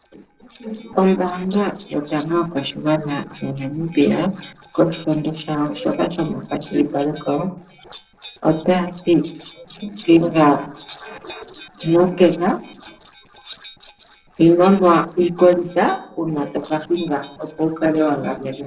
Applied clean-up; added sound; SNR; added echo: neural separator model SepFormer DNS4.